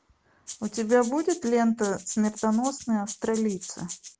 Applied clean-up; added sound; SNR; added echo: none; Rattle (instrument); 15 dB; none.